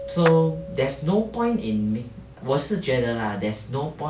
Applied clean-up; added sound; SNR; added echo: none; Keyboard (musical) + Clapping; 15 dB; none.